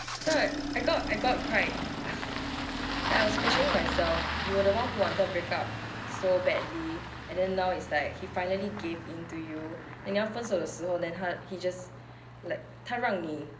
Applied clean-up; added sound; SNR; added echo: none; Engine starting; 4 dB; reverberation time 0.5 s.